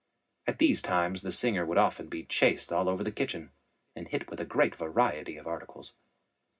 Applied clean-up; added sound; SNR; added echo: none; none; none; reverberation time 0.4 s.